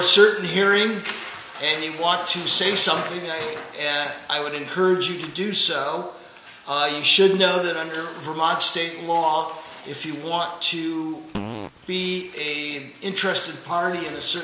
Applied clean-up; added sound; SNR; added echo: none; Fart; 12 dB; none.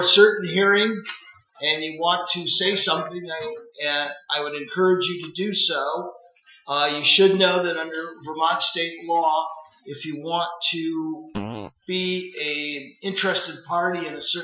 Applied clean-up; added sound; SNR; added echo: classical method Wiener filter.